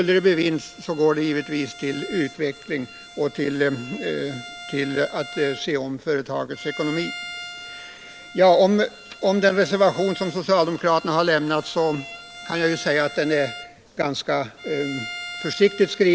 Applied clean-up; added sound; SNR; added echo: none; Bowed string instrument; 16 dB; none.